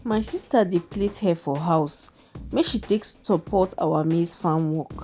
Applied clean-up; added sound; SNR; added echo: none; Drum kit; 19 dB; none.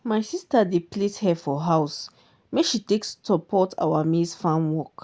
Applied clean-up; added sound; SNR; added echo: none; none; none; none.